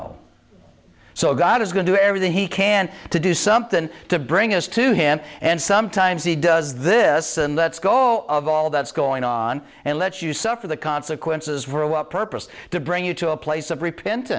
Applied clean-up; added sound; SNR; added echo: none; none; none; none.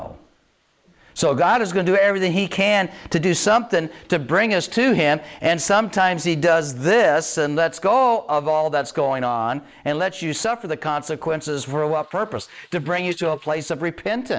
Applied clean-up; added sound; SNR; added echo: neural mask model Resemble Enhance denoiser.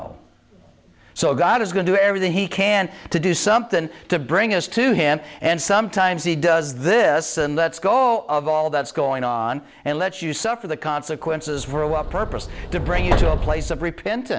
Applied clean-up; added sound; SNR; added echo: none; Subway, metro, underground; 3 dB; none.